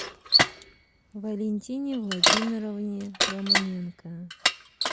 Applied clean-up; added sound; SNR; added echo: none; Bicycle; -5 dB; none.